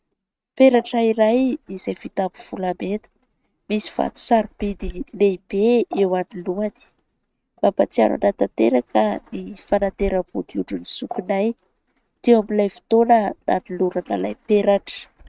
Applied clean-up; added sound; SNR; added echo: neural mask model RNNoise.